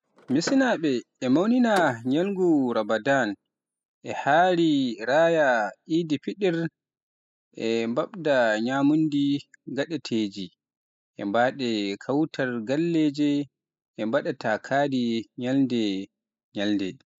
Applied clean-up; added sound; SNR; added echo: classical method spectral subtraction.